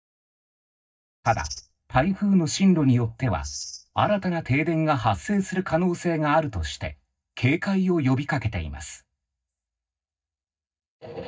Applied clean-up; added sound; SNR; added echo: neural mask model DeepFilterNet 3.